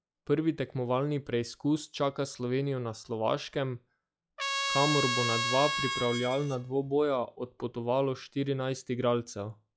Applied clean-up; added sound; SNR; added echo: classical method log-MMSE.